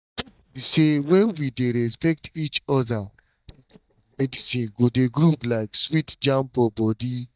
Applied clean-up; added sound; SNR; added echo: neural mask model DeepFilterNet 3.